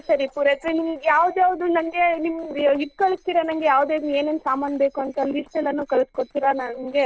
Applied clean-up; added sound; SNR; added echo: neural separator model SepFormer DNS4.